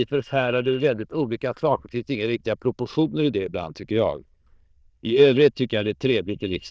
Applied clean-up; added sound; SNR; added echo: neural diffusion model UNIVERSE++.